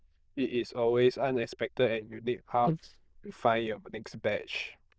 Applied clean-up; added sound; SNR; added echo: neural diffusion model UNIVERSE++.